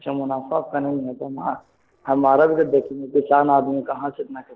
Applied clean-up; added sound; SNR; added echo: neural separator model SepFormer DNS4.